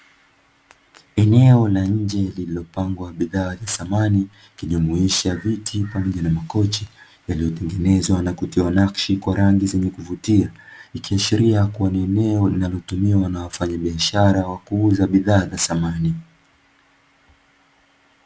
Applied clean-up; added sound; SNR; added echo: none; none; none; none.